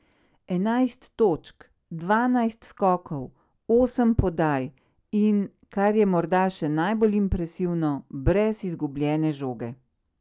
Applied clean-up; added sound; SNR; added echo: none; none; none; none.